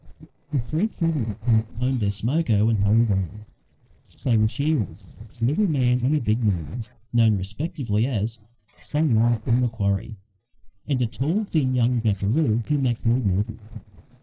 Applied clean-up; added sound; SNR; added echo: neural separator model SepFormer DNS4.